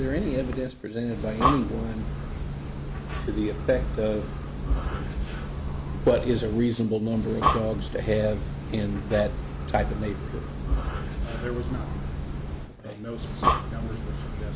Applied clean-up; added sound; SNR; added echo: none; Breathing; 0 dB; none.